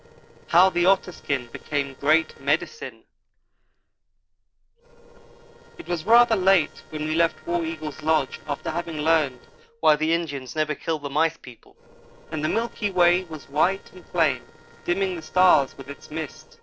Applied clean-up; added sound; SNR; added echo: neural separator model SepFormer DNS4.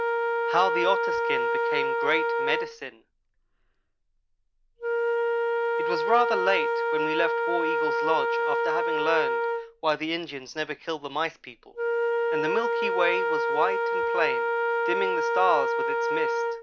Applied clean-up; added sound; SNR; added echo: none; Wind instrument, woodwind instrument; -4 dB; none.